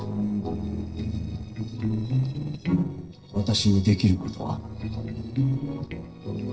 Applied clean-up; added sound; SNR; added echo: neural separator model SepFormer DNS4.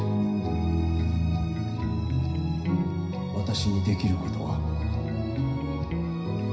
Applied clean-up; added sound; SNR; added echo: none; Electric guitar; 4 dB; reverberation time 0.5 s.